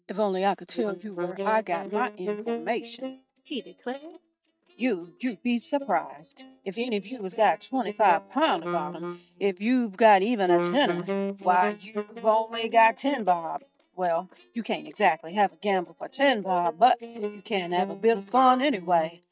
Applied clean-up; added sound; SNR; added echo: neural mask model DeepFilterNet 3.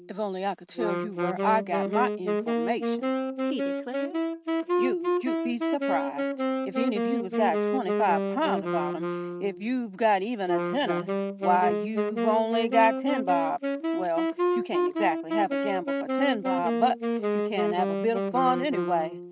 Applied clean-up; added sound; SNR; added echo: neural mask model RNNoise.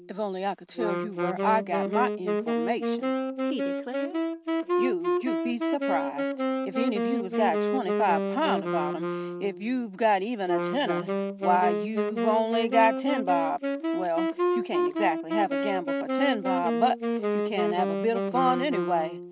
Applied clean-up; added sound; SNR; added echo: none; Wind instrument, woodwind instrument; 0 dB; none.